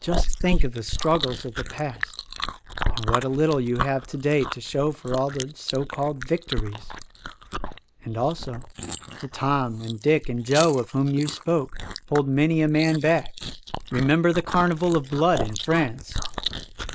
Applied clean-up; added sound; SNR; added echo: neural mask model Resemble Enhance denoiser.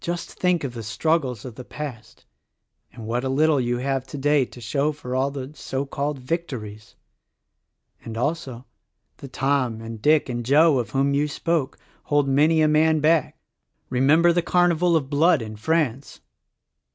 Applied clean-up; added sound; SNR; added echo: none; none; none; none.